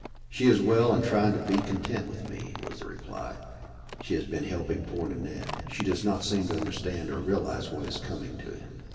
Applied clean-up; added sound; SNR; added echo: none; Livestock, farm animals, working animals; 14 dB; reverberation time 2.5 s.